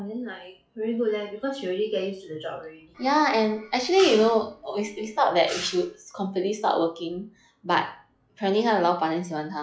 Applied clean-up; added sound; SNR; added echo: classical method log-MMSE.